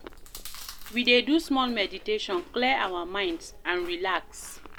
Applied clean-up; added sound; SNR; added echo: none; Chewing, mastication; 15 dB; none.